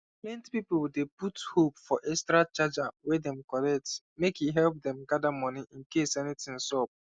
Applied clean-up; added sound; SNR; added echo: none; none; none; none.